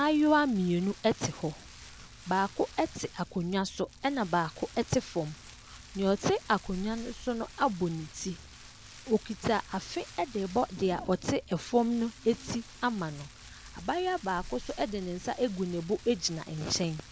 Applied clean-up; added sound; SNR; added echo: none; Rain; 17 dB; none.